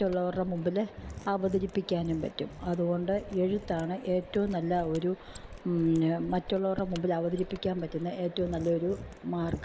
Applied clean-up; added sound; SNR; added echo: none; Mechanisms; 17 dB; none.